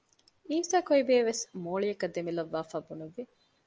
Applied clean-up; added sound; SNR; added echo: none; none; none; none.